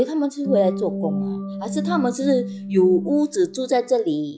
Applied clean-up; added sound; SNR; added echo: classical method log-MMSE.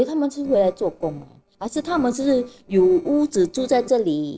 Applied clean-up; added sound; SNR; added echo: neural separator model SepFormer DNS4.